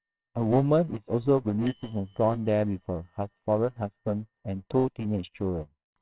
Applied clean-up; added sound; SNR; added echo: neural separator model SepFormer WHAMR!.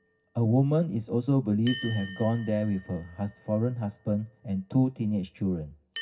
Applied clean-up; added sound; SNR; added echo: none; Bell; 19 dB; reverberation time 0.4 s.